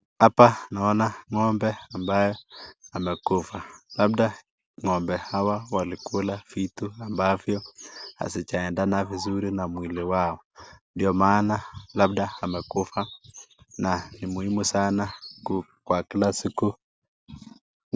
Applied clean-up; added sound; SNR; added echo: none; none; none; none.